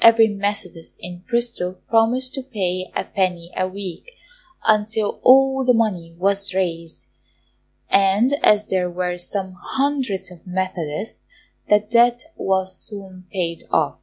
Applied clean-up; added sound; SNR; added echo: none; none; none; none.